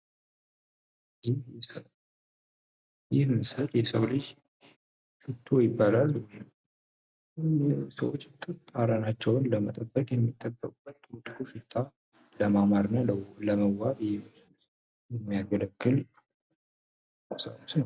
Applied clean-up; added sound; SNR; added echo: none; none; none; none.